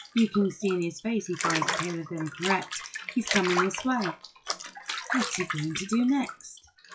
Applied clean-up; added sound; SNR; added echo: classical method WPE with log-MMSE.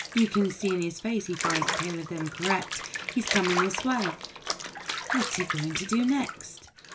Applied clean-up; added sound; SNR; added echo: none; Bathtub (filling or washing) / Water; 4 dB; reverberation time 0.2 s.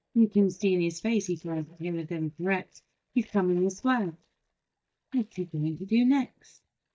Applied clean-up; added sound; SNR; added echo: neural mask model DeepFilterNet 3.